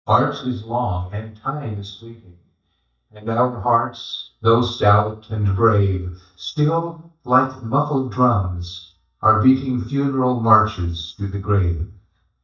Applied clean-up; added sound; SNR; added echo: neural mask model DeepFilterNet 3.